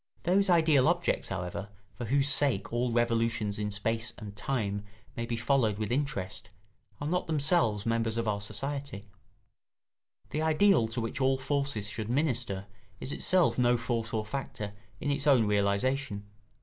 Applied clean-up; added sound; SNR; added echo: none; none; none; none.